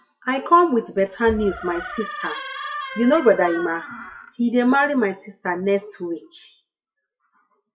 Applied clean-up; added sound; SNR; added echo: classical method WPE with log-MMSE.